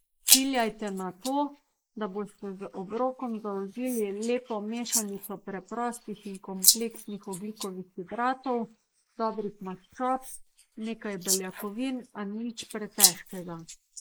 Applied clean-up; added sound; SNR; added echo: neural mask model Resemble Enhance denoiser.